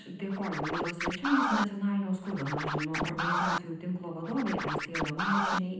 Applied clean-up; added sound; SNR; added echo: none; Scratching (performance technique); 0 dB; reverberation time 0.8 s.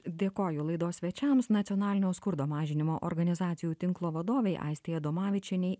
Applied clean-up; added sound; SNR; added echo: none; none; none; none.